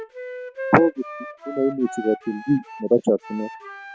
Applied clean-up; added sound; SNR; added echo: none; Wind instrument, woodwind instrument; 12 dB; none.